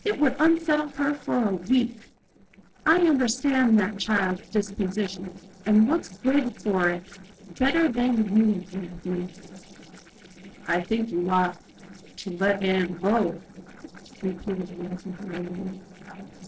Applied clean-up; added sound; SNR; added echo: neural separator model SepFormer DNS4.